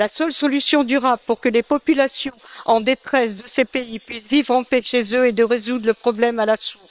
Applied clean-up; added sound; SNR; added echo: neural separator model SepFormer WHAM!.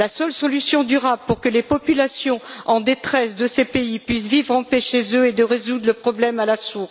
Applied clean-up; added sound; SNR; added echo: none; none; none; none.